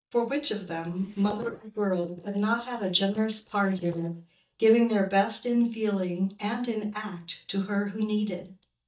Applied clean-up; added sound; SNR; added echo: neural mask model DeepFilterNet 3.